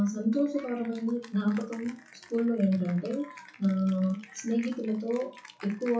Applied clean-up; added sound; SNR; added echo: classical method WPE with log-MMSE.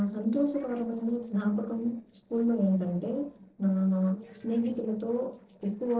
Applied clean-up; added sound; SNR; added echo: neural separator model SepFormer DNS4.